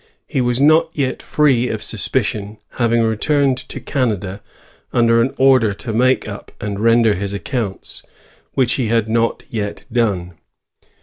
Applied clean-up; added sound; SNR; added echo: none; none; none; none.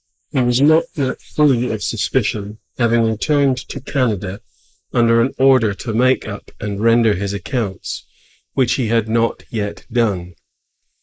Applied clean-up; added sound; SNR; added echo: neural mask model Resemble Enhance denoiser.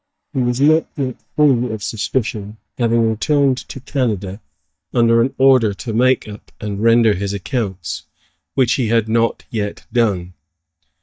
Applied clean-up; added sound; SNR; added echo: neural mask model DeepFilterNet 3.